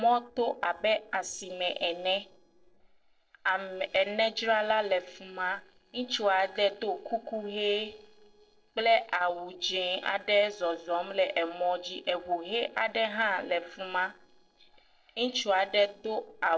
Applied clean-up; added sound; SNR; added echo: neural separator model SepFormer DNS4.